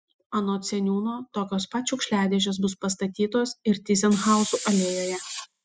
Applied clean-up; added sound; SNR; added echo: classical method spectral subtraction.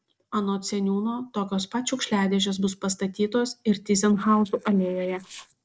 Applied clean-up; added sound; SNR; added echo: neural separator model SepFormer DNS4.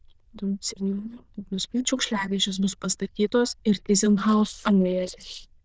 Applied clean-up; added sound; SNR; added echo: neural diffusion model UNIVERSE++.